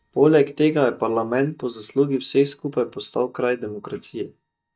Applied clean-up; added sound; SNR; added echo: neural mask model DeepFilterNet 3.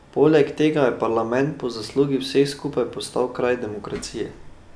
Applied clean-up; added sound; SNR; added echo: none; none; none; none.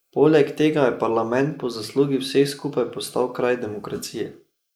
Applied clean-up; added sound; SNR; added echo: neural mask model Resemble Enhance denoiser.